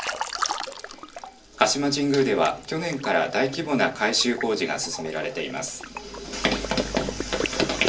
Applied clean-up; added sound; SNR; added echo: none; Liquid; 9 dB; reverberation time 0.3 s.